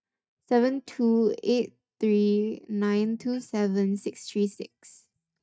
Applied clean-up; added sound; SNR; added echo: neural mask model DeepFilterNet 3.